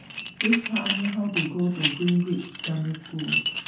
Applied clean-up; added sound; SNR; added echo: none; Dishes, pots, and pans; 1 dB; reverberation time 0.9 s.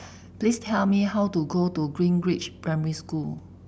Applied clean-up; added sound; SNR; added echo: none; none; none; none.